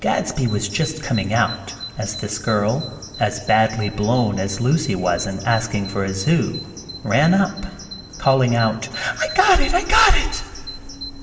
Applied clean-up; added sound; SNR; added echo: none; Bird vocalization, bird call, bird song; 15 dB; reverberation time 1.9 s.